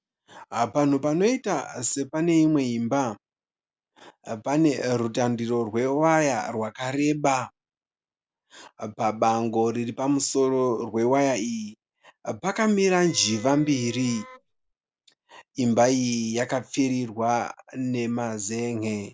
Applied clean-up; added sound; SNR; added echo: none; Wind instrument, woodwind instrument; 20 dB; none.